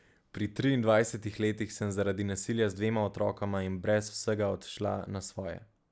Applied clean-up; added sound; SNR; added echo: none; none; none; none.